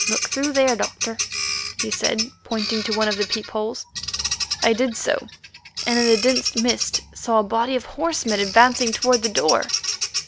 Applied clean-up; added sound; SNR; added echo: none; Bird vocalization, bird call, bird song; 5 dB; none.